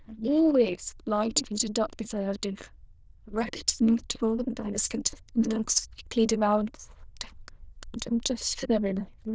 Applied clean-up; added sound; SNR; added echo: neural diffusion model UNIVERSE++.